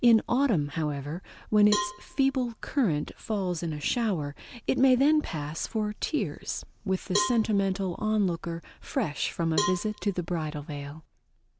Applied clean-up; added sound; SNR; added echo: none; Cowbell; 10 dB; none.